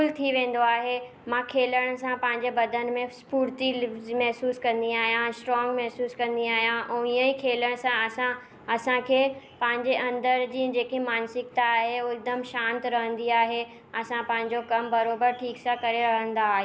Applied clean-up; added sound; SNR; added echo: none; none; none; none.